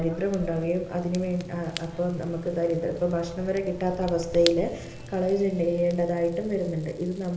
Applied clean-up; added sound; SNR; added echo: none; Fire / Rain; 13 dB; reverberation time 0.8 s.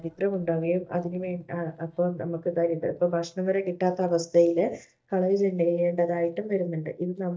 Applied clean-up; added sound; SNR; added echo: neural mask model DeepFilterNet 3.